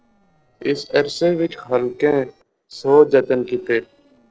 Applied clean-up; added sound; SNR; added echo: neural separator model SepFormer DNS4.